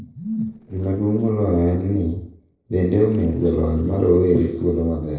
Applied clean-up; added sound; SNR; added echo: neural separator model SepFormer DNS4.